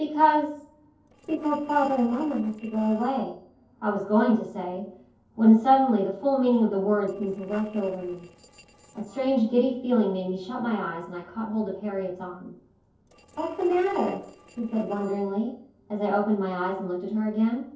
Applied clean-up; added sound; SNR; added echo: neural separator model SepFormer DNS4.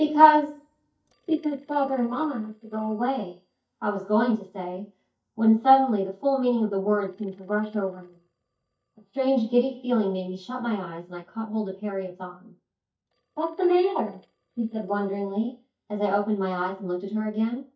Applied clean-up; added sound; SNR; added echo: neural mask model DeepFilterNet 3.